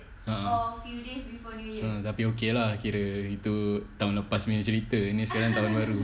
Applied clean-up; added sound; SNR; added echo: none; none; none; none.